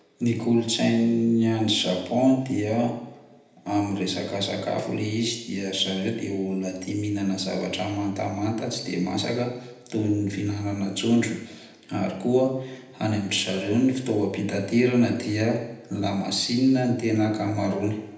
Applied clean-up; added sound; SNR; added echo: none; none; none; reverberation time 0.8 s.